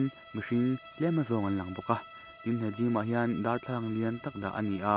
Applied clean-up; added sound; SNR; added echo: none; Bowed string instrument; 18 dB; none.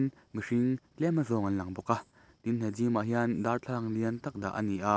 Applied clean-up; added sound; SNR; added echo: none; none; none; none.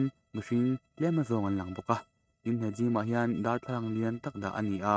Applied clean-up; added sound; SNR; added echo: neural mask model RNNoise.